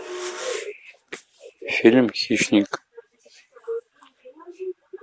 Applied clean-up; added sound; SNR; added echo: none; none; none; none.